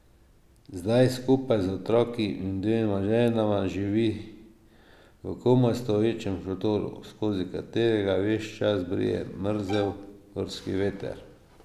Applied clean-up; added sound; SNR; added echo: none; Bowed string instrument; 15 dB; none.